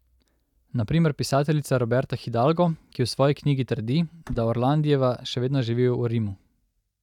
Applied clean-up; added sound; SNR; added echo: neural mask model DeepFilterNet 3.